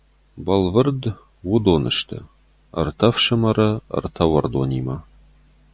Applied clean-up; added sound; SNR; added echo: none; none; none; none.